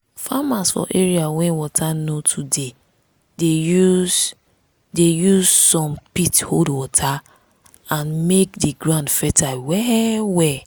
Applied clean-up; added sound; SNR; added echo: none; none; none; none.